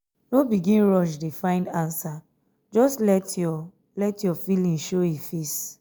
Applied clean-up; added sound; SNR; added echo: none; none; none; none.